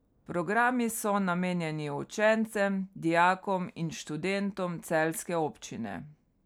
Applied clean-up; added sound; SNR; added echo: none; none; none; none.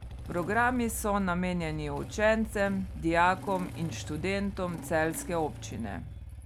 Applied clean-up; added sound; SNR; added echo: none; Engine starting / Motorcycle; 10 dB; none.